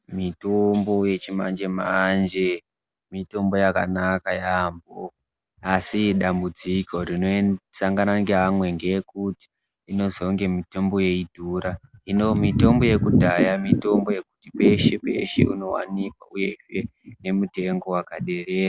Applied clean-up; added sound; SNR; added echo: none; none; none; none.